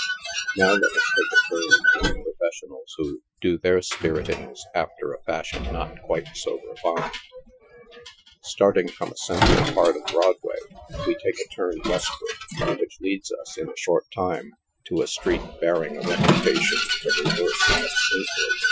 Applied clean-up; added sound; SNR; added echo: classical method Wiener filter.